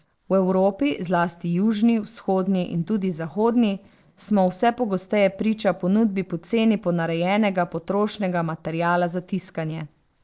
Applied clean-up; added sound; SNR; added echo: neural separator model SepFormer DNS4.